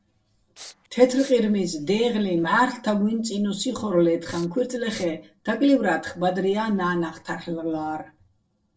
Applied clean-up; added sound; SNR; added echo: neural separator model SepFormer DNS4.